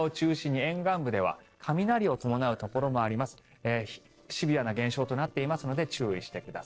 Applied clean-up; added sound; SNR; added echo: neural separator model SepFormer DNS4.